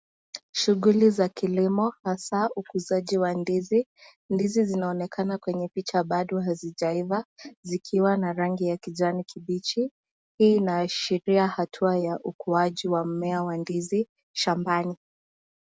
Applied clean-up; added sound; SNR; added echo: none; none; none; none.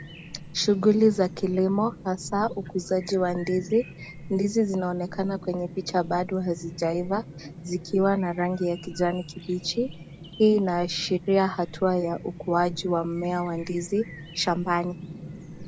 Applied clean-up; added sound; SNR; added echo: none; Chirp, tweet; 15 dB; none.